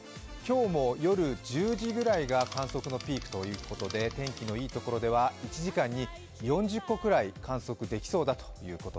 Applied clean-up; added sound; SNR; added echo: none; Insect; 16 dB; none.